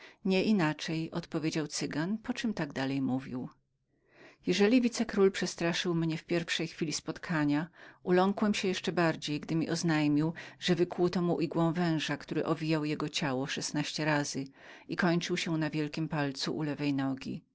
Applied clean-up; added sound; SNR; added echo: none; none; none; none.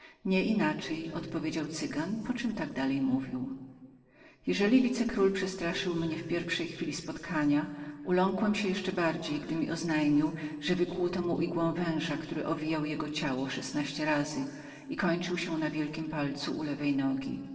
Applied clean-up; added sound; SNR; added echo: neural separator model SepFormer DNS4.